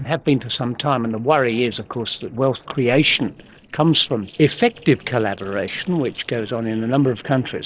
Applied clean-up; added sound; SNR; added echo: neural separator model SepFormer DNS4.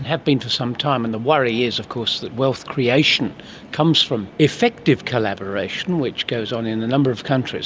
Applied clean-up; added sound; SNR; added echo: none; none; none; none.